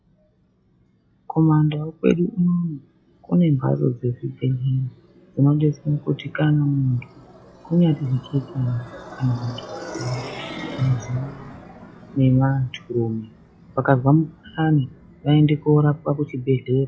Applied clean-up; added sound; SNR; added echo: classical method log-MMSE.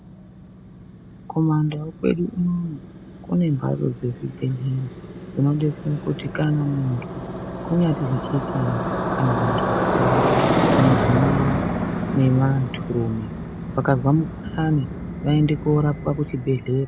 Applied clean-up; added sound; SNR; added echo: none; Motorcycle; 3 dB; none.